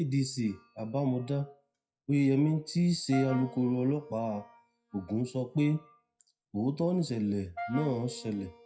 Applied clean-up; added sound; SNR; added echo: classical method WPE with log-MMSE.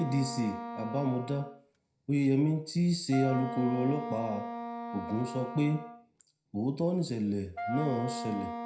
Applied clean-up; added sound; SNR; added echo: none; Wind instrument, woodwind instrument; 8 dB; reverberation time 0.5 s.